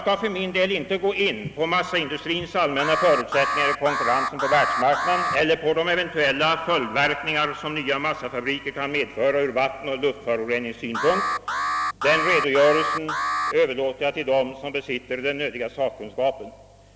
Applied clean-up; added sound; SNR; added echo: none; Alarm; 3 dB; none.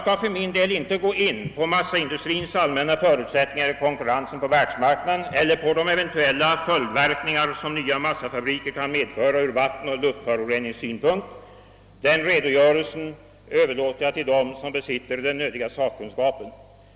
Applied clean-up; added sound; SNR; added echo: none; none; none; none.